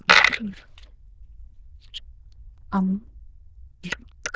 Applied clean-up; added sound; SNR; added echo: neural diffusion model UNIVERSE++.